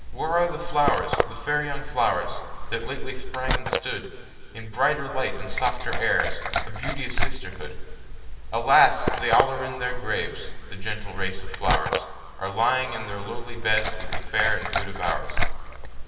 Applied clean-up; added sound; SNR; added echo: none; Liquid; 0 dB; reverberation time 2.7 s.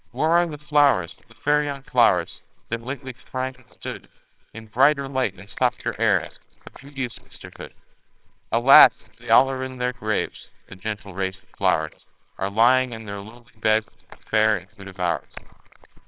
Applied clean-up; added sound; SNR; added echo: neural separator model SepFormer WHAMR!.